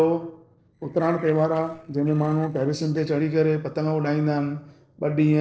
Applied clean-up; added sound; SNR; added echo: neural separator model SepFormer DNS4.